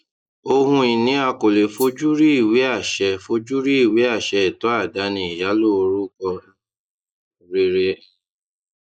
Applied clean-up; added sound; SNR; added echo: neural mask model Resemble Enhance denoiser.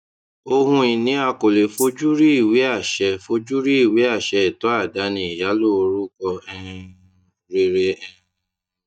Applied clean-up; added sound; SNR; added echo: neural mask model DeepFilterNet 3.